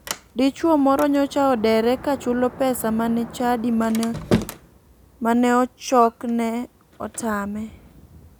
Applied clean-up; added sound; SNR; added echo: none; Sliding door; 12 dB; none.